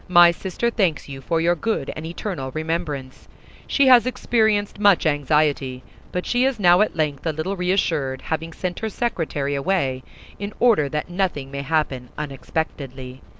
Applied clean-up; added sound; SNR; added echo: none; none; none; none.